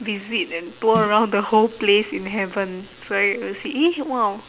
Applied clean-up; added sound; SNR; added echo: none; Snare drum; 13 dB; none.